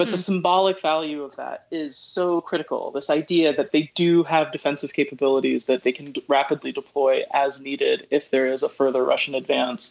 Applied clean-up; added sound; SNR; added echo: none; none; none; none.